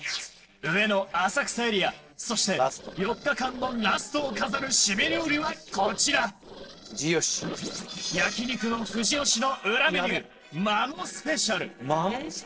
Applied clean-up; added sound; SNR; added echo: neural separator model SepFormer DNS4.